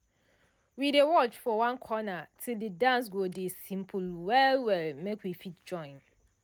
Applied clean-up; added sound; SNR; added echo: none; none; none; none.